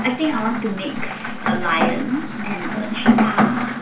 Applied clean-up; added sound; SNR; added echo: none; Rain; -2 dB; reverberation time 0.3 s.